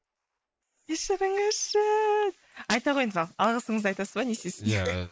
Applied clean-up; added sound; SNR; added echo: neural mask model Resemble Enhance denoiser.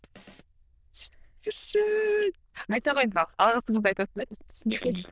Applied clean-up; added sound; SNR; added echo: neural diffusion model UNIVERSE++.